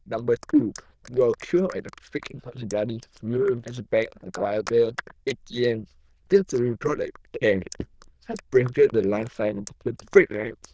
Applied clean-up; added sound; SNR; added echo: neural diffusion model UNIVERSE++.